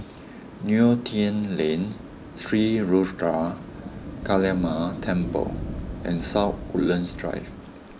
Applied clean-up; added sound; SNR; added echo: none; Fire; 12 dB; none.